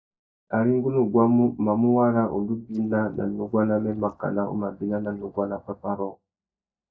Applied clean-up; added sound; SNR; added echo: neural mask model DeepFilterNet 3.